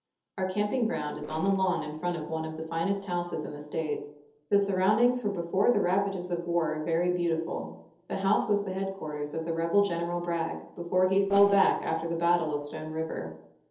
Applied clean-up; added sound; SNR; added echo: neural separator model SepFormer DNS4.